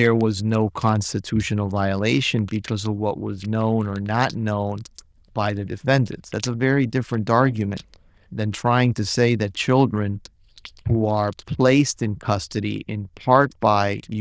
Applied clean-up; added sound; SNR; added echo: neural diffusion model UNIVERSE++.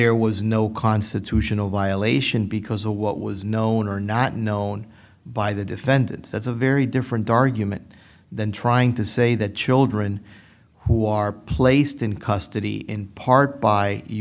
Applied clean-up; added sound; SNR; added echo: none; none; none; none.